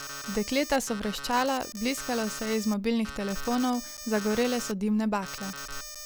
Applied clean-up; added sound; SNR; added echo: none; Alarm; 11 dB; none.